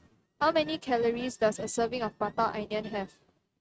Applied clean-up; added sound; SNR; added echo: neural mask model RNNoise.